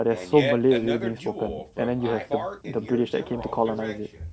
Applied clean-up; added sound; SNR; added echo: none; Fart; 8 dB; none.